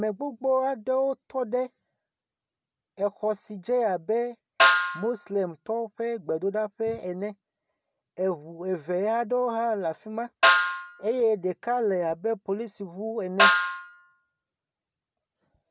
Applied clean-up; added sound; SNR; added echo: none; Snare drum; -3 dB; none.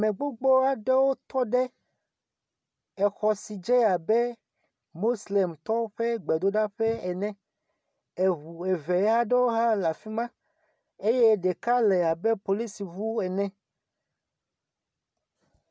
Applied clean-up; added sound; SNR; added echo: none; none; none; none.